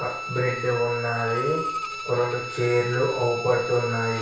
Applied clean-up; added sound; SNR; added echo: none; Bowed string instrument; 7 dB; reverberation time 0.6 s.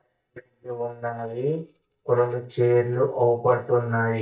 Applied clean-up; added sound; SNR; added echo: neural mask model DeepFilterNet 3.